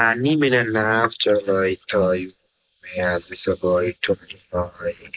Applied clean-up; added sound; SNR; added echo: neural mask model Resemble Enhance denoiser.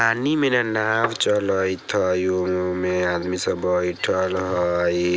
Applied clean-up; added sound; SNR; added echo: none; none; none; none.